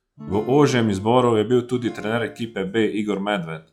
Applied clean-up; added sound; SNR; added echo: classical method log-MMSE.